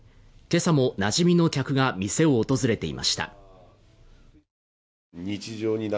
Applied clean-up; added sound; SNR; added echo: none; none; none; none.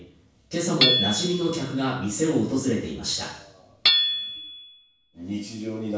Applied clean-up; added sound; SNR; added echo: none; Hammer / Chink, clink; 1 dB; reverberation time 0.7 s.